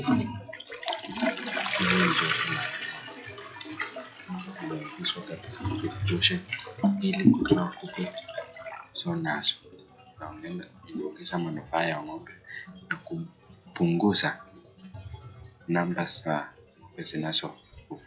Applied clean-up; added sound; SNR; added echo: classical method log-MMSE.